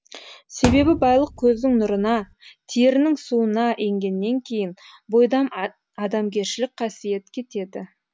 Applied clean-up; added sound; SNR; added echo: none; Thump, thud; 8 dB; none.